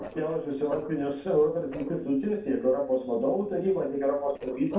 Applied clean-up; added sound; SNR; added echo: neural separator model SepFormer DNS4.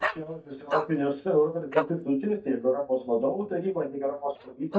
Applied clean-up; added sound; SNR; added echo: neural mask model DeepFilterNet 3.